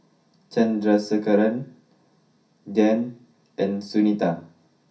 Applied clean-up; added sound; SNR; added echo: none; none; none; reverberation time 0.3 s.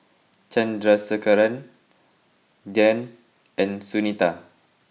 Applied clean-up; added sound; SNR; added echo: none; none; none; none.